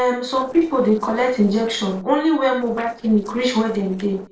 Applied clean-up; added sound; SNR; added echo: neural separator model SepFormer DNS4.